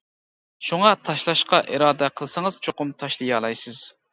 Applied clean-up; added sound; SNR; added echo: none; none; none; none.